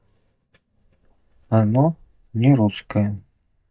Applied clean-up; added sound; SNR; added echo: neural mask model DeepFilterNet 3.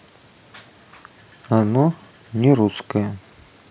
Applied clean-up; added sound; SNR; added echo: none; none; none; none.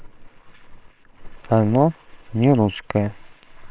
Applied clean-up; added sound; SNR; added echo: neural separator model SepFormer WHAMR!.